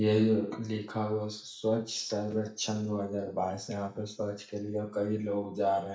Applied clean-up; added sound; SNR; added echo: neural mask model DeepFilterNet 3.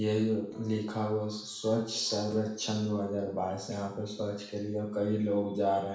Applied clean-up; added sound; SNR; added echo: neural separator model SepFormer DNS4.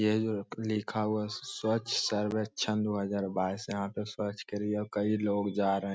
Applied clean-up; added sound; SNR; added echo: none; none; none; none.